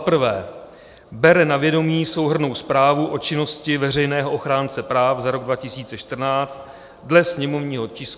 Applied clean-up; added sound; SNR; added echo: none; none; none; none.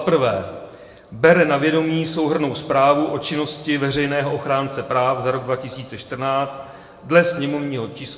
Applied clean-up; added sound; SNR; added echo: none; none; none; reverberation time 1.3 s.